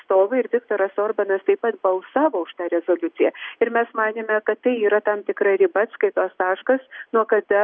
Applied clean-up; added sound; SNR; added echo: none; none; none; none.